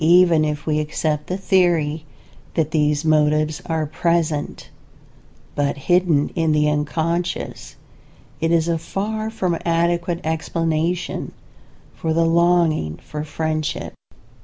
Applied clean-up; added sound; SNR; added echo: none; none; none; none.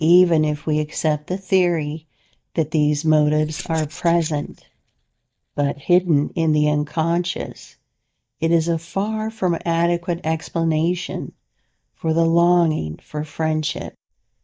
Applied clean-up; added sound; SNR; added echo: neural mask model DeepFilterNet 3.